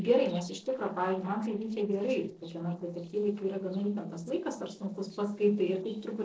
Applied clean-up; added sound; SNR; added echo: neural separator model SepFormer DNS4.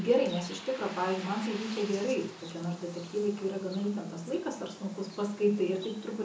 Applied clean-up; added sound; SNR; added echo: none; Bird; 15 dB; reverberation time 0.6 s.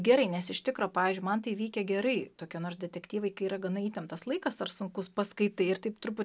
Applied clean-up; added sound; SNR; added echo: none; none; none; none.